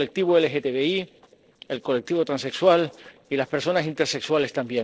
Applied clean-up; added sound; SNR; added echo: neural separator model SepFormer DNS4.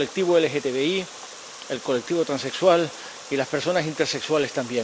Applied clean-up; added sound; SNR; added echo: none; Water; 16 dB; none.